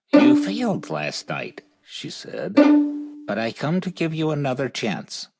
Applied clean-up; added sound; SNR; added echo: none; Bowed string instrument; -5 dB; none.